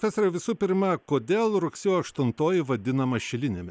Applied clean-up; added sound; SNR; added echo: none; none; none; none.